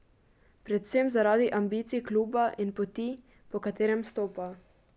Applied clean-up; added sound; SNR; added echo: none; none; none; none.